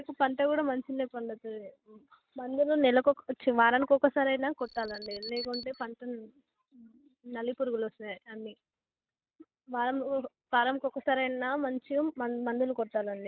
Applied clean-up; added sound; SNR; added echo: neural mask model RNNoise.